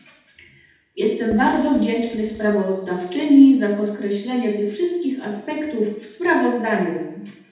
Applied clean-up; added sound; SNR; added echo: none; Writing; 20 dB; reverberation time 0.8 s.